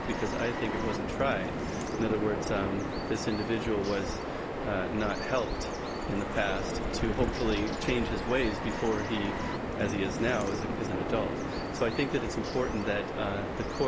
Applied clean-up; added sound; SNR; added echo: none; Bird vocalization, bird call, bird song; 1 dB; none.